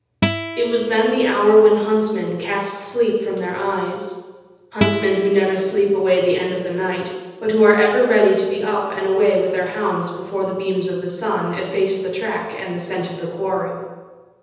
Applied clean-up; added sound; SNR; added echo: none; Acoustic guitar; 10 dB; reverberation time 1.1 s.